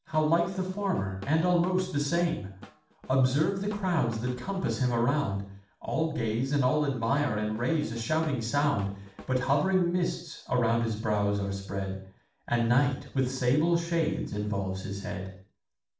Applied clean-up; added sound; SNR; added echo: none; Drum / Drum kit; 19 dB; reverberation time 0.5 s.